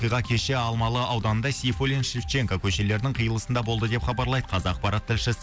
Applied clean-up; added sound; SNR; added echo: none; none; none; none.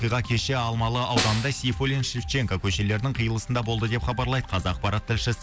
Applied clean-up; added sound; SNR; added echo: none; Snare drum; 8 dB; none.